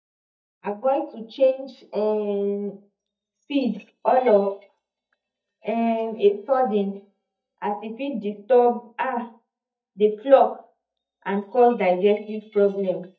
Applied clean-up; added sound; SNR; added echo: neural mask model DeepFilterNet 3.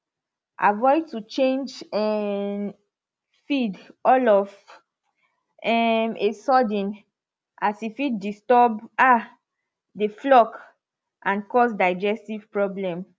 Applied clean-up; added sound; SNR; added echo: none; none; none; none.